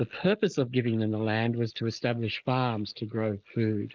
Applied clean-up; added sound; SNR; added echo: neural mask model Resemble Enhance denoiser.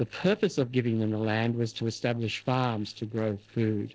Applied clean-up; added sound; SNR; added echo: neural separator model SepFormer DNS4.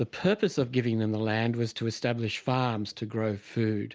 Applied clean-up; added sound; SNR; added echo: none; none; none; none.